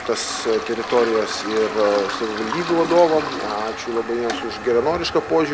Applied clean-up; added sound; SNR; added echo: none; Toilet flush; 8 dB; none.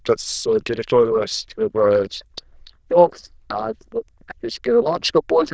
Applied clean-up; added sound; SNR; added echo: neural diffusion model UNIVERSE++.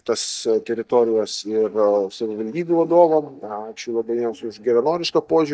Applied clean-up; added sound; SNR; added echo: neural mask model DeepFilterNet 3.